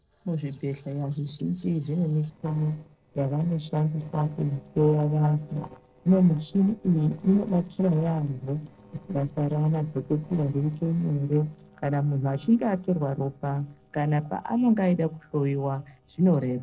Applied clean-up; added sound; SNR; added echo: neural separator model SepFormer DNS4.